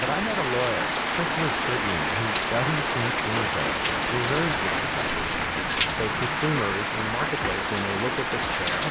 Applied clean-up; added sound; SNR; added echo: none; Rain; -5 dB; none.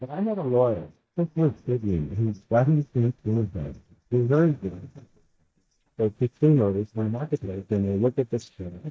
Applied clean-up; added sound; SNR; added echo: neural mask model DeepFilterNet 3.